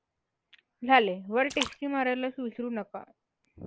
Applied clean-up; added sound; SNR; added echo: none; Splash, splatter; 13 dB; none.